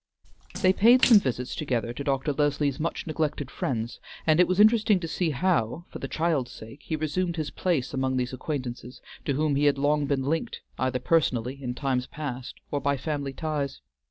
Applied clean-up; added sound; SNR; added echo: none; Splash, splatter; 13 dB; none.